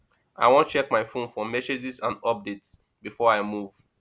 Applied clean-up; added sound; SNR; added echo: none; none; none; none.